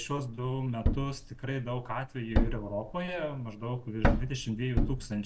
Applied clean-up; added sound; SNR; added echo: none; Thump, thud; -2 dB; none.